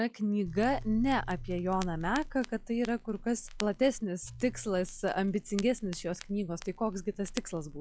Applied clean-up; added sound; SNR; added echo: classical method log-MMSE.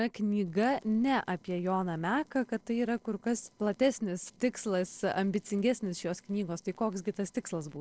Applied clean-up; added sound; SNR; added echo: neural separator model SepFormer DNS4.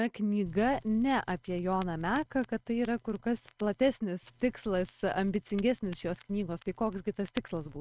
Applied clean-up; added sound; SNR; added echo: neural mask model RNNoise.